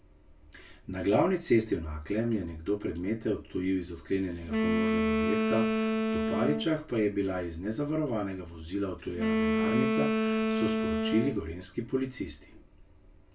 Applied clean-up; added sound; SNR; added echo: none; Wind instrument, woodwind instrument; -2 dB; reverberation time 0.2 s.